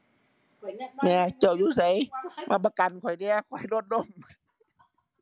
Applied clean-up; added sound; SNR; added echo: none; none; none; none.